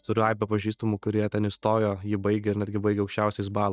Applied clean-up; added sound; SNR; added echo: neural mask model DeepFilterNet 3.